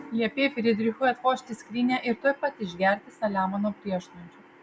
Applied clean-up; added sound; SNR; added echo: none; none; none; none.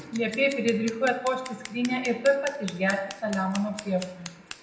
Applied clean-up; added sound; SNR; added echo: none; Scissors; 16 dB; reverberation time 0.8 s.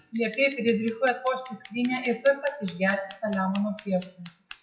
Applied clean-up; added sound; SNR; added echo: classical method WPE with log-MMSE.